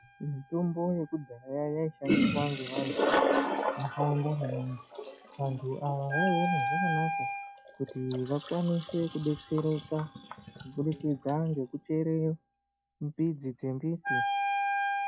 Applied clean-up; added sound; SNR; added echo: classical method log-MMSE.